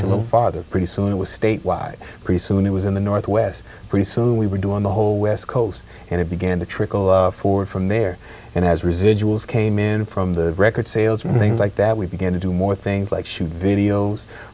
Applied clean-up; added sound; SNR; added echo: none; none; none; none.